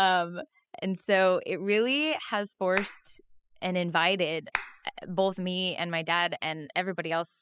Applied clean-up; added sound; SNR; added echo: classical method spectral subtraction.